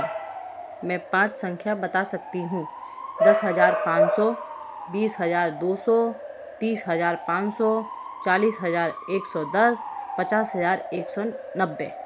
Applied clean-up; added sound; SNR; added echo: none; Bark / Motor vehicle (road) / Siren; 4 dB; none.